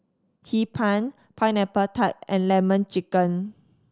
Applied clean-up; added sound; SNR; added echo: none; none; none; none.